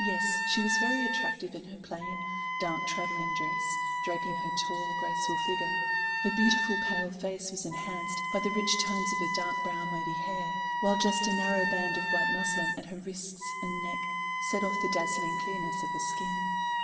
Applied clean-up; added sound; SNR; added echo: none; Wind instrument, woodwind instrument; -3 dB; reverberation time 2.2 s.